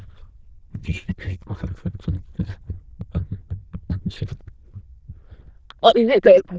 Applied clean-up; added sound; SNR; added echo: neural diffusion model UNIVERSE++.